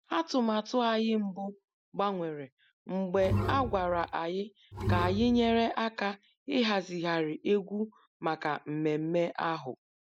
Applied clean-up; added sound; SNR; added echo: none; Bowed string instrument; 3 dB; none.